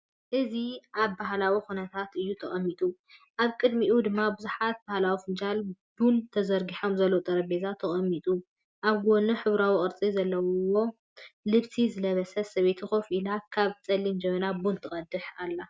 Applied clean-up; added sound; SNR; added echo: none; none; none; none.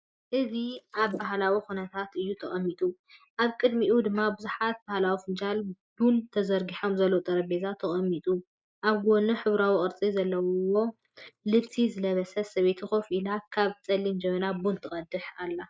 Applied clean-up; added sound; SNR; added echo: neural mask model Resemble Enhance denoiser.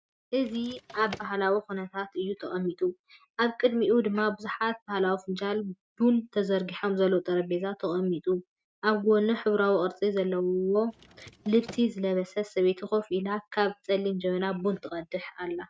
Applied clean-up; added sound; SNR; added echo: neural mask model RNNoise.